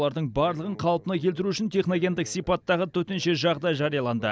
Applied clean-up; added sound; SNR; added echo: none; none; none; none.